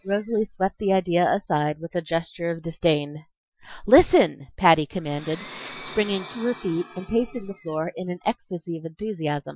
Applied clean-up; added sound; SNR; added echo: classical method Wiener filter.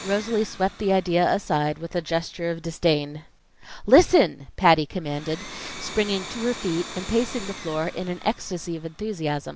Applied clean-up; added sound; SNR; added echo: none; Domestic sounds, home sounds; 17 dB; none.